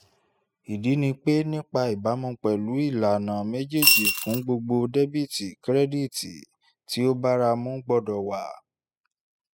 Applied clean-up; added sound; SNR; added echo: classical method spectral subtraction.